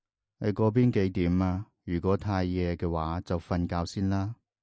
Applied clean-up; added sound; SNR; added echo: none; none; none; none.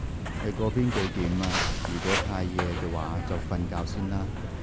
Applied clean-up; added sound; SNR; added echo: none; Walk, footsteps; 0 dB; none.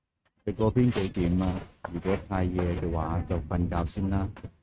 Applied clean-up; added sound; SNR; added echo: neural mask model RNNoise.